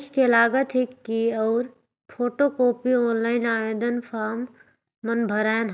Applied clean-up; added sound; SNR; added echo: none; none; none; none.